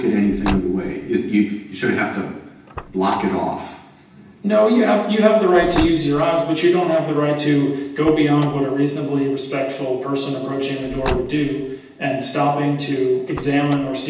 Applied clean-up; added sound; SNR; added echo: none; Car; 15 dB; reverberation time 0.9 s.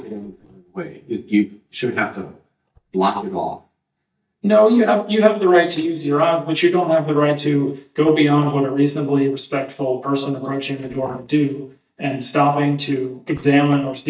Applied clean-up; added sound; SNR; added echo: neural mask model DeepFilterNet 3.